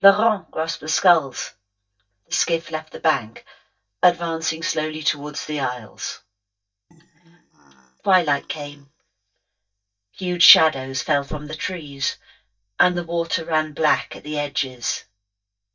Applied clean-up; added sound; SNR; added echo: neural mask model DeepFilterNet 3.